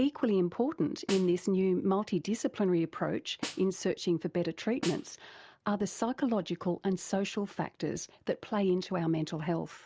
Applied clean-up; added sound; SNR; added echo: none; Snare drum; 14 dB; none.